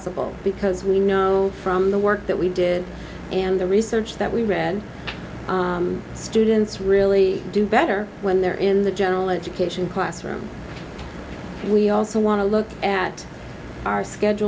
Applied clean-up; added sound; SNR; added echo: none; none; none; none.